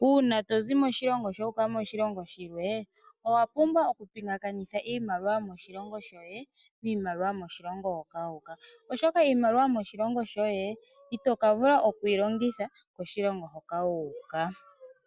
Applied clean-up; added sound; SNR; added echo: none; none; none; none.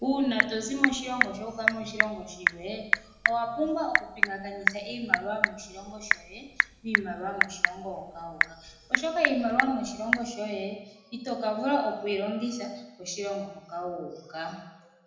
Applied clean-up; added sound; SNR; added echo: none; Telephone / Typing; -1 dB; reverberation time 0.8 s.